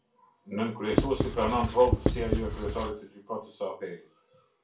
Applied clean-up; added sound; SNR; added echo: none; Writing; -1 dB; reverberation time 0.3 s.